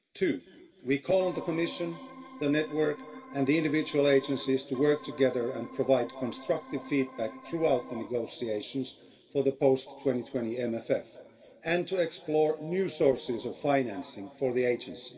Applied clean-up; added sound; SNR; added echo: none; Organ; 17 dB; reverberation time 2.3 s.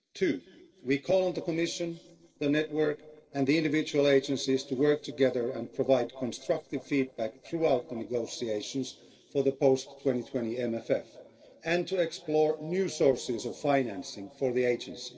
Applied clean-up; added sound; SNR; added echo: neural separator model SepFormer DNS4.